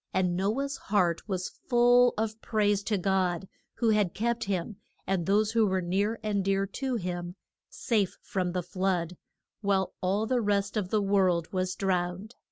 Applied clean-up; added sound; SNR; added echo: none; none; none; none.